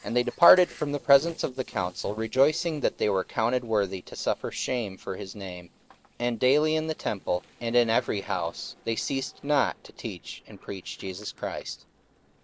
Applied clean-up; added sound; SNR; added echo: neural separator model SepFormer DNS4.